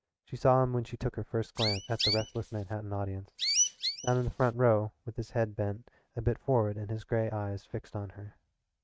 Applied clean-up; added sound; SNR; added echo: neural mask model RNNoise.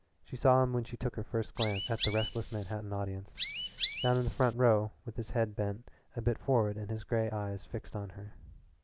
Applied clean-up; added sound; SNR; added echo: none; Chirp, tweet; -2 dB; none.